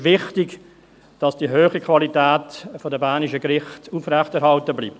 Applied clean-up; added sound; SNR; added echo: none; none; none; none.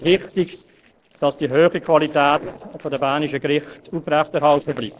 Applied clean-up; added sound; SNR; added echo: neural separator model SepFormer DNS4.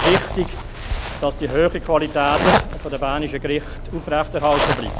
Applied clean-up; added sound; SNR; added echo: none; Zipper (clothing); 2 dB; none.